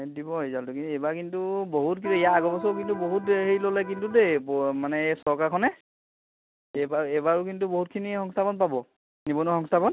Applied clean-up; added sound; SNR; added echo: none; Electric guitar; 11 dB; none.